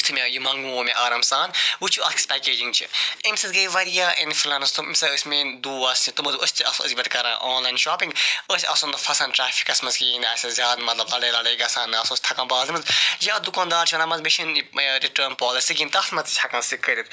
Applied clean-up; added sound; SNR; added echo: none; none; none; none.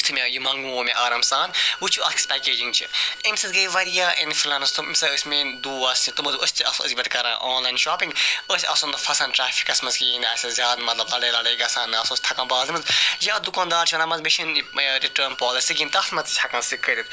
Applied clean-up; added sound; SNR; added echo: none; Bowed string instrument; 17 dB; none.